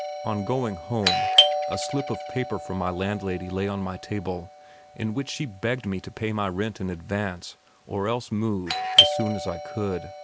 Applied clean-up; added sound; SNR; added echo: none; Doorbell; -1 dB; none.